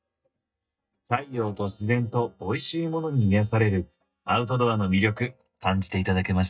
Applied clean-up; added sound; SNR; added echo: neural mask model DeepFilterNet 3.